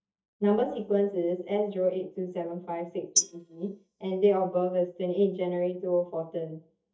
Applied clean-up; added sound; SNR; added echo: neural mask model DeepFilterNet 3.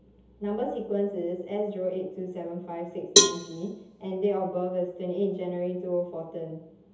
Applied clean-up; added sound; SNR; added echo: none; Cowbell; -4 dB; reverberation time 0.7 s.